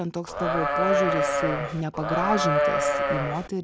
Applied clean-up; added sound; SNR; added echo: none; Livestock, farm animals, working animals; -4 dB; none.